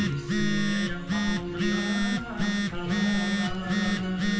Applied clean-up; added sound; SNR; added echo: none; Telephone; -5 dB; reverberation time 0.9 s.